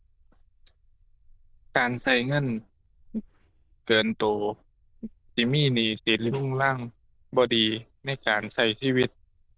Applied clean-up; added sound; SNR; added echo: neural diffusion model UNIVERSE++.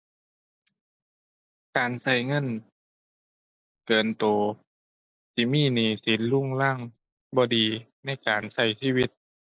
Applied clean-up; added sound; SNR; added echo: neural mask model Resemble Enhance denoiser.